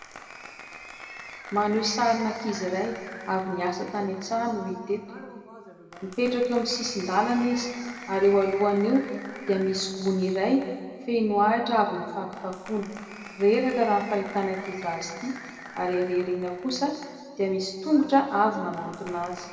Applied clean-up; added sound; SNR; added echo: none; Applause; 17 dB; reverberation time 1.9 s.